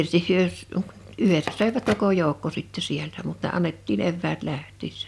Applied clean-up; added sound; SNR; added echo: none; Crackle; 14 dB; none.